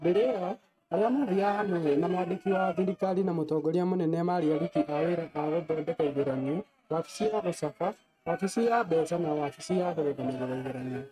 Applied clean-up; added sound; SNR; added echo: neural mask model RNNoise.